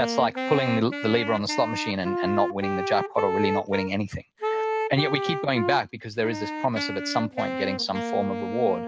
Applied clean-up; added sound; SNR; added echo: none; Wind instrument, woodwind instrument; 4 dB; none.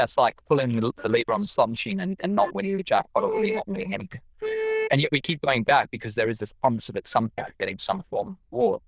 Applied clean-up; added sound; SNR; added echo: neural diffusion model UNIVERSE++.